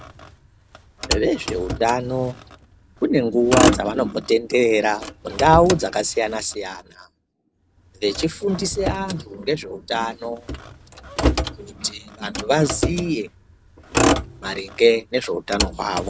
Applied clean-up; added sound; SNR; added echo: none; Motor vehicle (road); 4 dB; none.